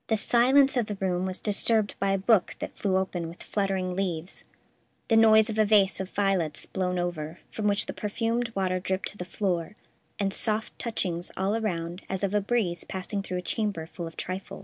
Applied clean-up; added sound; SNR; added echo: none; none; none; none.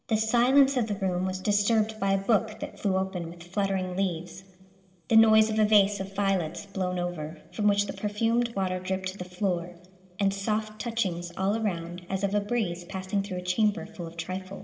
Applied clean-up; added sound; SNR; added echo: none; none; none; reverberation time 2.9 s.